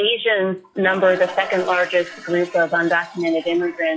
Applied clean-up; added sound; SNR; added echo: classical method log-MMSE.